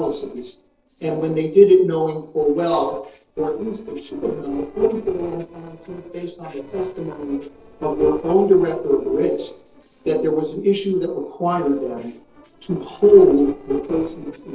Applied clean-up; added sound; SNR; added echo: neural separator model SepFormer DNS4.